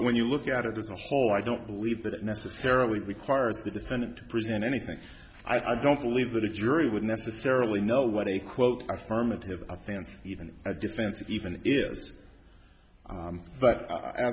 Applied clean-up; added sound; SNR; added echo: none; none; none; none.